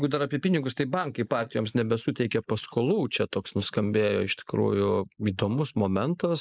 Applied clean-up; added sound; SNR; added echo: neural mask model Resemble Enhance denoiser.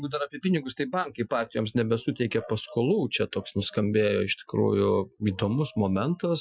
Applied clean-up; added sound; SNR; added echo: classical method Wiener filter.